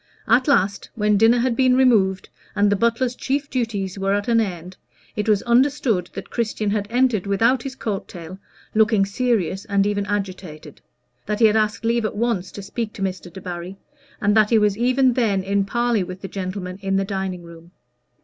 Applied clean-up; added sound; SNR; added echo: none; none; none; none.